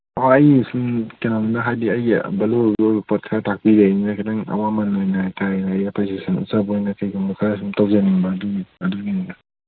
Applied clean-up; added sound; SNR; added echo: neural mask model Resemble Enhance denoiser.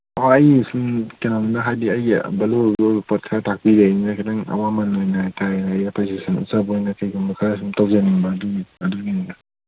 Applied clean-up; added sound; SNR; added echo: none; none; none; none.